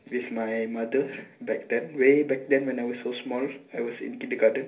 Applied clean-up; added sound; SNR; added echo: none; none; none; reverberation time 0.3 s.